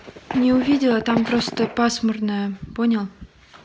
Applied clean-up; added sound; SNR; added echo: none; none; none; none.